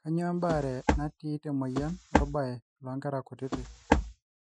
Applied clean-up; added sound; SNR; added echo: classical method Wiener filter.